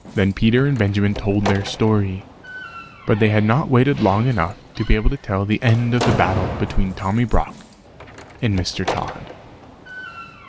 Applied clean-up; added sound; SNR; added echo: none; Slam; 11 dB; none.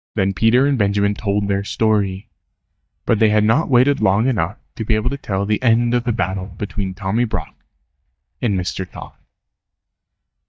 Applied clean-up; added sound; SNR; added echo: neural mask model DeepFilterNet 3.